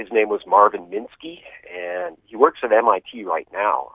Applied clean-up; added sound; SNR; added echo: none; none; none; none.